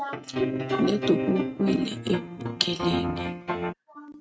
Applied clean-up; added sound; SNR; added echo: neural mask model RNNoise.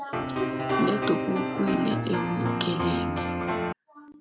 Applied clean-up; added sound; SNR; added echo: none; Piano; -1 dB; none.